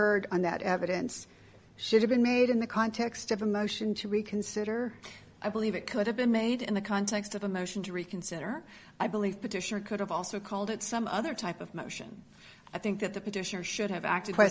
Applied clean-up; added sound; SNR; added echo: none; none; none; none.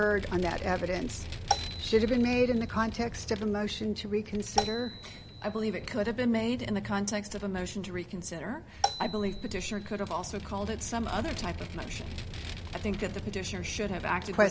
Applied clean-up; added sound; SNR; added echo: none; Marimba, xylophone + Vehicle; 7 dB; none.